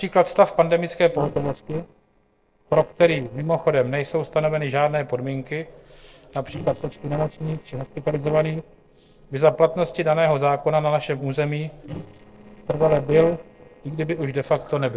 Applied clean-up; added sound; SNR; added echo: neural separator model SepFormer DNS4.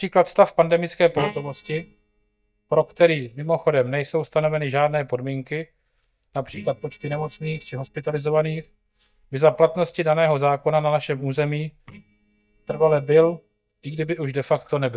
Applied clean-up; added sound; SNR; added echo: neural mask model DeepFilterNet 3.